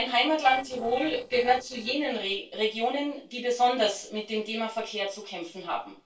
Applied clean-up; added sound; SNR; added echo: neural separator model SepFormer DNS4.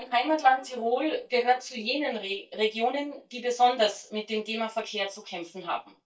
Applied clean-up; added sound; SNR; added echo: neural mask model DeepFilterNet 3.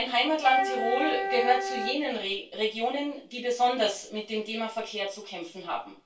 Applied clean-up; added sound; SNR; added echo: none; Wind instrument, woodwind instrument; 0 dB; reverberation time 0.2 s.